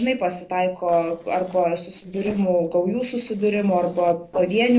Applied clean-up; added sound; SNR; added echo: neural separator model SepFormer DNS4.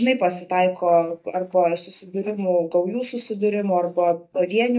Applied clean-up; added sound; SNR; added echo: neural mask model DeepFilterNet 3.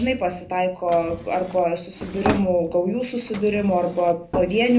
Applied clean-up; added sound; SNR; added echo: none; Drawer open or close; 11 dB; reverberation time 0.3 s.